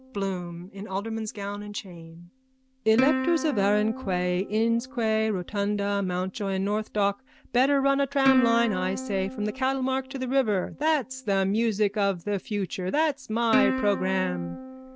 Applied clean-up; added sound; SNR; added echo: none; Plucked string instrument; 8 dB; none.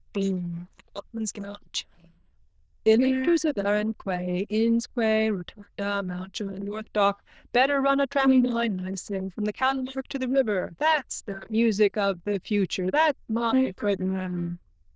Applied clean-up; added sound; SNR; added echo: neural diffusion model UNIVERSE++.